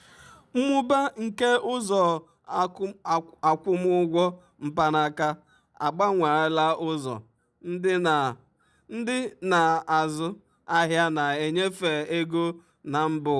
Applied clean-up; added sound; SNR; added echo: none; none; none; none.